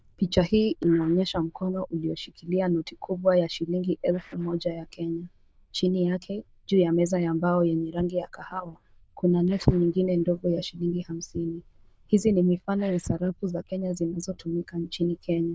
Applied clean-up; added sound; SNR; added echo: neural diffusion model UNIVERSE++.